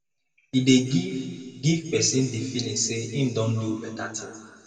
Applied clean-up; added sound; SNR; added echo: none; none; none; reverberation time 2.3 s.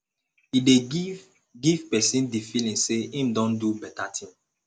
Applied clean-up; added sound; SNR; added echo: none; none; none; none.